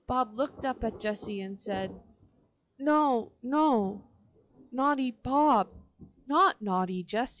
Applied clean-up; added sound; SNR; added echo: classical method log-MMSE.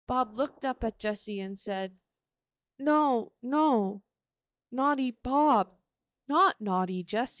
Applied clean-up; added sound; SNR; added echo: neural mask model DeepFilterNet 3.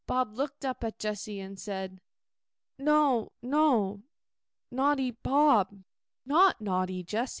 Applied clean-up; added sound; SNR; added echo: none; none; none; none.